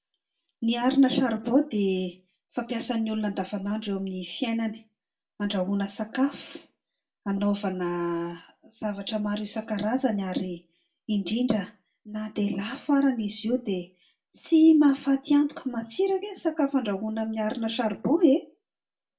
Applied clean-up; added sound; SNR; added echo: none; none; none; reverberation time 0.2 s.